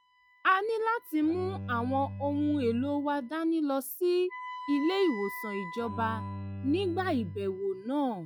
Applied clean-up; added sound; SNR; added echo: classical method log-MMSE.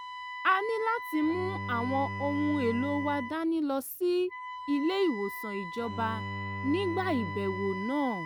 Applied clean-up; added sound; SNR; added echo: none; Bowed string instrument + Wind instrument, woodwind instrument; 7 dB; none.